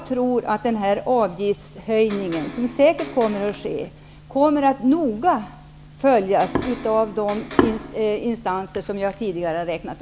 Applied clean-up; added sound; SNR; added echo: none; Electric guitar; 15 dB; none.